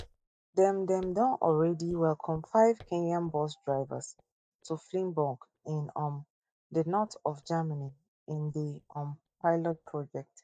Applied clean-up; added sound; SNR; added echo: neural mask model DeepFilterNet 3.